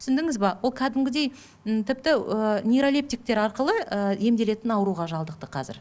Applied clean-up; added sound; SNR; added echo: none; none; none; none.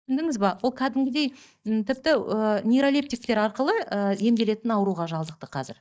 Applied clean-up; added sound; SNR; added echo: neural mask model DeepFilterNet 3.